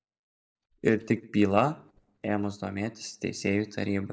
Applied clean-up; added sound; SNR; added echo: neural mask model DeepFilterNet 3.